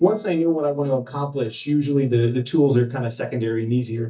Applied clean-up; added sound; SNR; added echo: neural mask model DeepFilterNet 3.